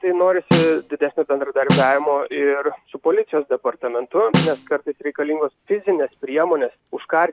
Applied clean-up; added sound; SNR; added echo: none; Snare drum; 4 dB; none.